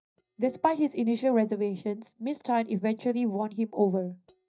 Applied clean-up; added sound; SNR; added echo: neural mask model DeepFilterNet 3.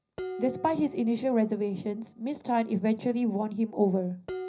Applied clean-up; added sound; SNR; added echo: none; Dishes, pots, and pans; 15 dB; reverberation time 0.5 s.